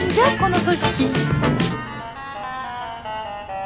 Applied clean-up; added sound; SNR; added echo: none; none; none; none.